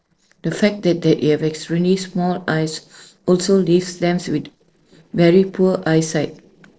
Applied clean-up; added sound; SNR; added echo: neural separator model SepFormer DNS4.